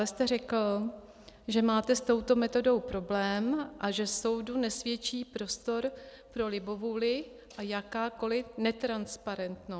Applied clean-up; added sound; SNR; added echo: none; none; none; none.